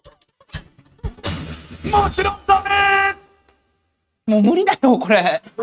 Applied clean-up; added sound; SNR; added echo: neural mask model RNNoise.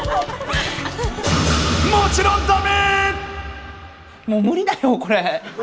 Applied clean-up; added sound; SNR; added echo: none; none; none; none.